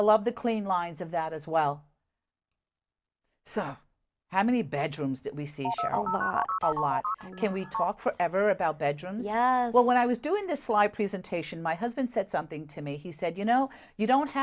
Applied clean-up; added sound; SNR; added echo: none; Telephone; 3 dB; none.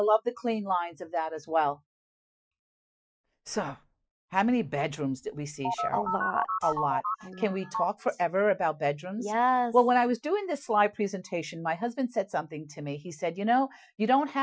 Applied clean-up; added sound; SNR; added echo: classical method Wiener filter.